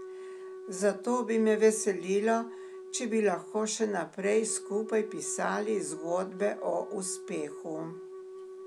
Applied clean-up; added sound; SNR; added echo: none; Wind instrument, woodwind instrument; 13 dB; none.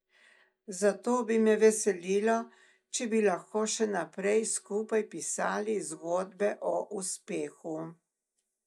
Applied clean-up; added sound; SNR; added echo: neural mask model DeepFilterNet 3.